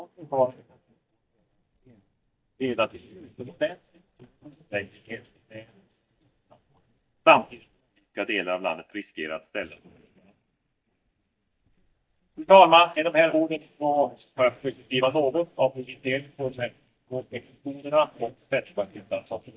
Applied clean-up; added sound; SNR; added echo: neural mask model DeepFilterNet 3.